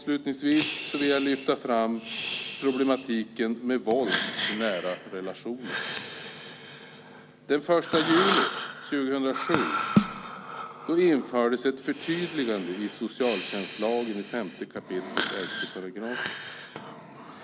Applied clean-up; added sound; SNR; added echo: none; Breathing + Snare drum; 4 dB; none.